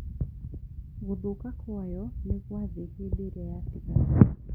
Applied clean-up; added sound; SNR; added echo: none; none; none; none.